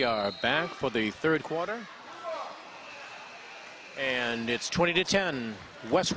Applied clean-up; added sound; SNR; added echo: none; none; none; none.